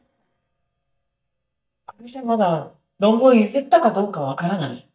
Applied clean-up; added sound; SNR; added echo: neural mask model DeepFilterNet 3.